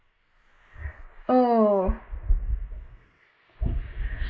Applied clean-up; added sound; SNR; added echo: neural mask model Resemble Enhance denoiser.